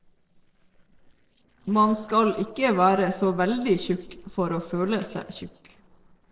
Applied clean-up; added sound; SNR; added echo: neural separator model SepFormer DNS4.